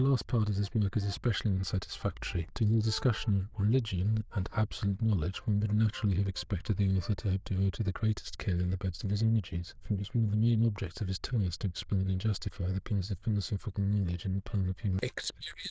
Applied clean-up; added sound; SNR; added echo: neural diffusion model UNIVERSE++.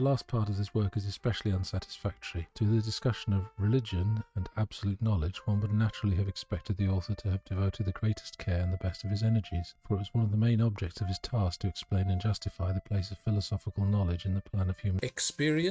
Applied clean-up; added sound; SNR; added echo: neural mask model RNNoise.